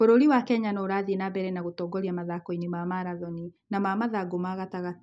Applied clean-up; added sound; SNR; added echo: none; none; none; none.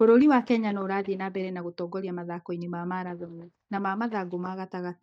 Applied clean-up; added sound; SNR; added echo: neural mask model DeepFilterNet 3.